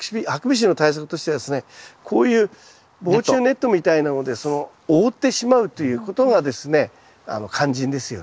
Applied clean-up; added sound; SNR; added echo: none; none; none; none.